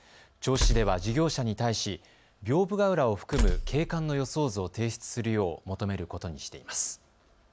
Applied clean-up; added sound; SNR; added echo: none; Tools; 2 dB; none.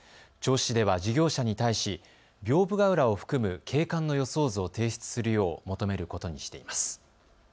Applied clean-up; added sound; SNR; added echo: none; none; none; none.